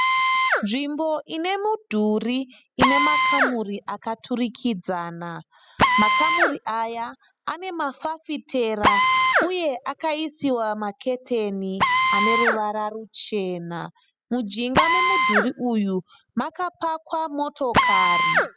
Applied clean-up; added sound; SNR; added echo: classical method spectral subtraction.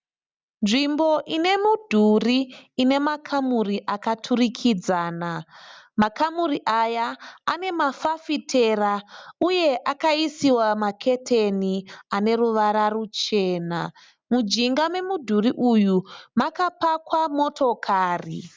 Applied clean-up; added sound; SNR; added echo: none; none; none; none.